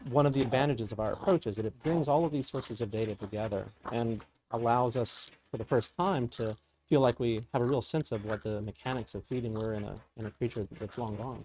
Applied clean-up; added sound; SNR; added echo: neural mask model RNNoise.